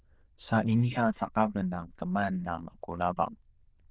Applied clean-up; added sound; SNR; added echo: neural diffusion model UNIVERSE++.